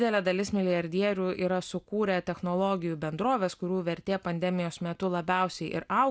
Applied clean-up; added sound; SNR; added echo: none; none; none; none.